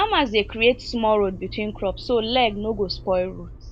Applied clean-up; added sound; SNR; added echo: none; Motor vehicle (road); 15 dB; none.